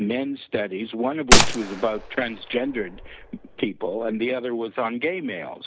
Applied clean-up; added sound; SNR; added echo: none; Gunshot, gunfire; -4 dB; none.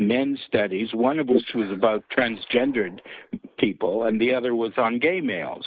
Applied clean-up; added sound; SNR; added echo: neural mask model Resemble Enhance denoiser.